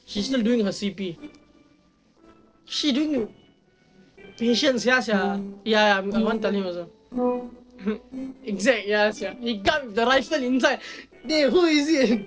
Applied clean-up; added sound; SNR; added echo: neural separator model SepFormer DNS4.